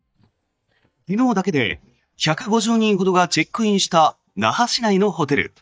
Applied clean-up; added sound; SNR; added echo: neural mask model DeepFilterNet 3.